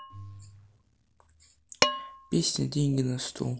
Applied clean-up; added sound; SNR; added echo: none; Dishes, pots, and pans; 4 dB; none.